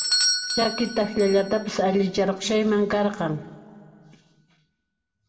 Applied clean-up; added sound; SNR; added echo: none; Bell / Doorbell; 6 dB; reverberation time 1.5 s.